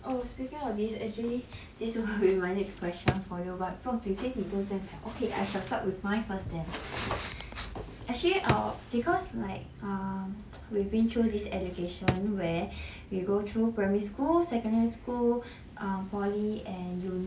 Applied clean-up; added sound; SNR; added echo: none; Drawer open or close; 4 dB; none.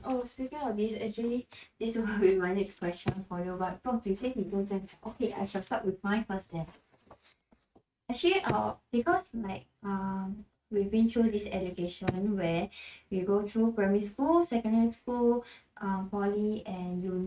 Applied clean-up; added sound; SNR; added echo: neural mask model RNNoise.